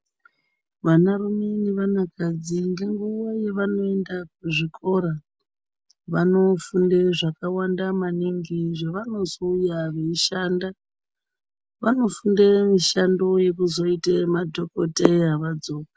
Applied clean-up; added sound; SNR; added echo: none; none; none; none.